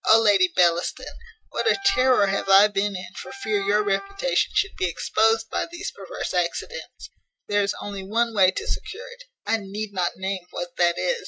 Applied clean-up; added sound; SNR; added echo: neural mask model RNNoise.